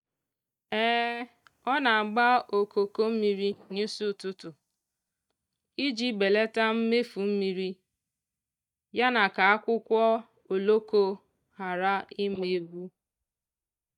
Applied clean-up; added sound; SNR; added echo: neural mask model DeepFilterNet 3.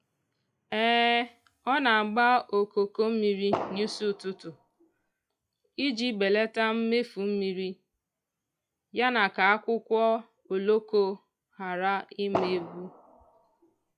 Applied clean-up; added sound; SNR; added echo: classical method log-MMSE.